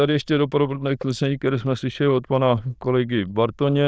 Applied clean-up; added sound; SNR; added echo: neural diffusion model UNIVERSE++.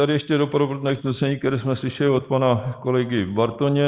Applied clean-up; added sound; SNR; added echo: neural mask model Resemble Enhance denoiser.